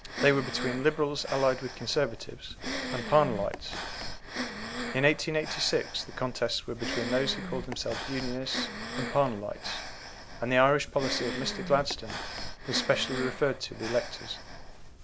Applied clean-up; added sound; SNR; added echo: none; Breathing; 7 dB; none.